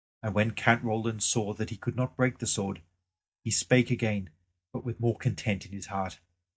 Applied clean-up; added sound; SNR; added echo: neural mask model DeepFilterNet 3.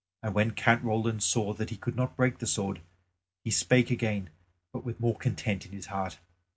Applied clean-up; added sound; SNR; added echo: none; none; none; none.